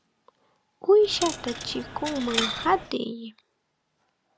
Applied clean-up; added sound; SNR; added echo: none; Coin (dropping); 6 dB; none.